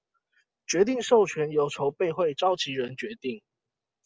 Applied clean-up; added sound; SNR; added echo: none; none; none; none.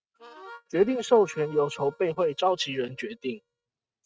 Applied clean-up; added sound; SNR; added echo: neural mask model RNNoise.